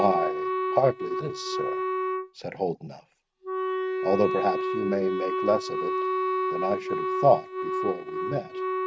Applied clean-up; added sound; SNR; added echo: neural mask model RNNoise.